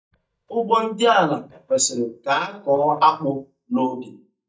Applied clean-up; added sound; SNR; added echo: neural mask model DeepFilterNet 3.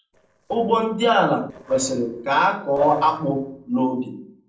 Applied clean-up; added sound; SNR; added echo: neural separator model SepFormer DNS4.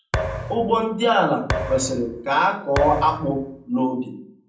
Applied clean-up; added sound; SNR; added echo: none; Thump, thud; 7 dB; reverberation time 0.6 s.